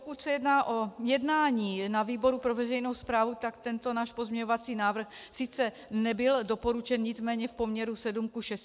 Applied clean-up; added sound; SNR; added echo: none; none; none; none.